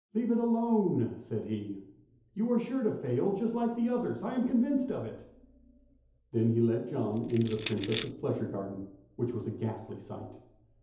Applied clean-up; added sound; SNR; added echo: none; Crushing; 4 dB; reverberation time 2.2 s.